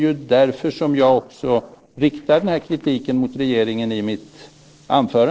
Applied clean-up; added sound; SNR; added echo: neural separator model SepFormer DNS4.